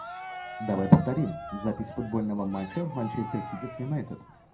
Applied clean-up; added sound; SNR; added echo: none; Cheering; 12 dB; reverberation time 0.2 s.